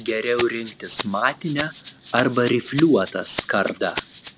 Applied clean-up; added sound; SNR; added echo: none; Rattle (instrument); 13 dB; none.